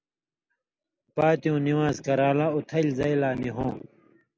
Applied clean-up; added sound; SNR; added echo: none; none; none; none.